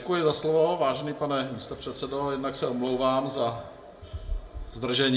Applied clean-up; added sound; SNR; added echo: none; none; none; reverberation time 0.4 s.